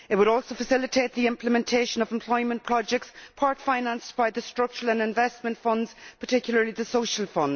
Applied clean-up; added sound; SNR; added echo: none; none; none; none.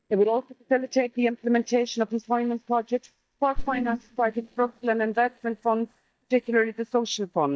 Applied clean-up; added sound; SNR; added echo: neural mask model DeepFilterNet 3.